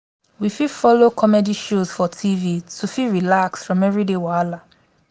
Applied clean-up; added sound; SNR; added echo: none; none; none; none.